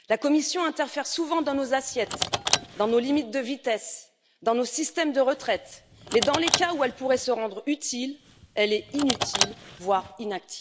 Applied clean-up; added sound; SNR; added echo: none; Car; 7 dB; none.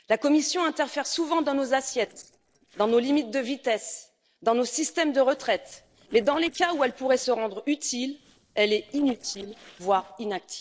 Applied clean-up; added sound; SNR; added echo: neural separator model SepFormer DNS4.